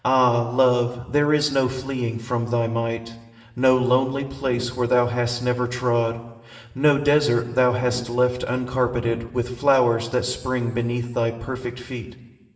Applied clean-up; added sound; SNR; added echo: none; Brass instrument; 17 dB; reverberation time 1.0 s.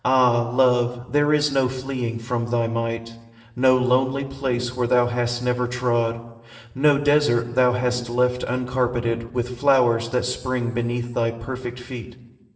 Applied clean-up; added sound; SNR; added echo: neural separator model SepFormer DNS4.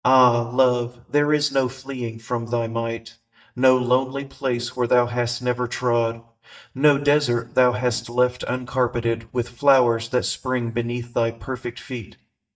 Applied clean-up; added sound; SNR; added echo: neural mask model DeepFilterNet 3.